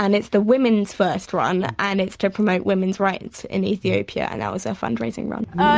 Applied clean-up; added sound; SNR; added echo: none; none; none; none.